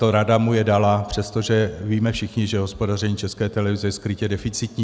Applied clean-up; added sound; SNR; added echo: none; none; none; none.